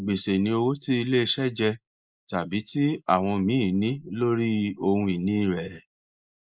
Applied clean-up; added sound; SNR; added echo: neural mask model Resemble Enhance denoiser.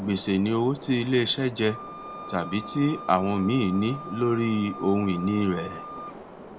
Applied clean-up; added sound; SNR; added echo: none; Wind instrument, woodwind instrument + Subway, metro, underground; 13 dB; none.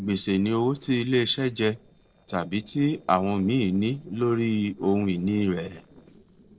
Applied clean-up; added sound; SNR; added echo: neural separator model SepFormer DNS4.